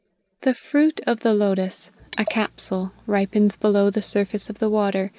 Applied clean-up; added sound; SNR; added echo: none; Liquid; 19 dB; none.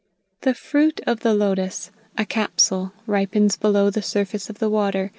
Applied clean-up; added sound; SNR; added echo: none; none; none; none.